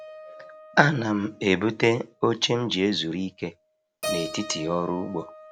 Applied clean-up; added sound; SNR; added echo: none; Keyboard (musical); 14 dB; none.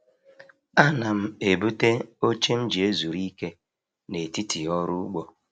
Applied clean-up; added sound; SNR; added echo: none; none; none; none.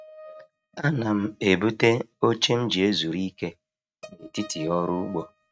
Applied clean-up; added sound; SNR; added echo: neural mask model RNNoise.